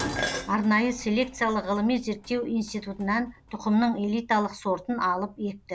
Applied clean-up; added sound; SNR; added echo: none; Dishes, pots, and pans; 12 dB; none.